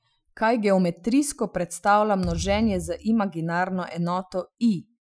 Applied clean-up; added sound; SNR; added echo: classical method Wiener filter.